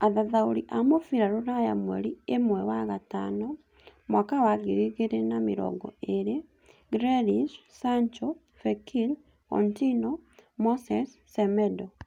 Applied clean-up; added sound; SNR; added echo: none; none; none; none.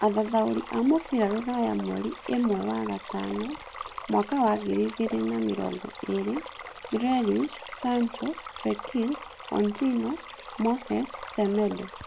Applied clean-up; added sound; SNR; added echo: none; Stream; 13 dB; none.